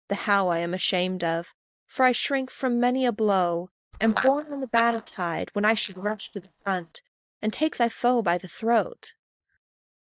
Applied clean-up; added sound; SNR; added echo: neural mask model DeepFilterNet 3.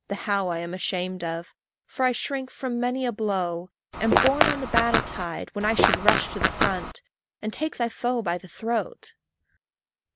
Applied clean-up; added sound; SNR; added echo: none; Fart; -4 dB; none.